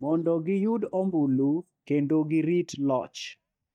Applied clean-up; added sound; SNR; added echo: neural mask model DeepFilterNet 3.